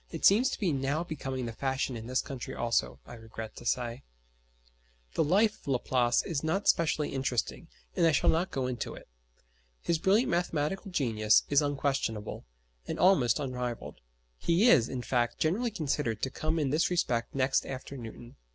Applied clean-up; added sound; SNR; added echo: none; none; none; none.